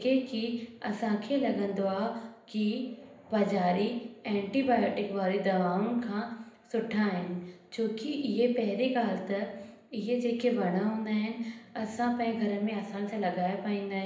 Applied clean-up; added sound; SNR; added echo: none; none; none; reverberation time 0.8 s.